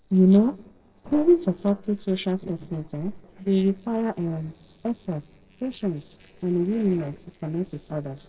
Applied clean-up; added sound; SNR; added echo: neural separator model SepFormer DNS4.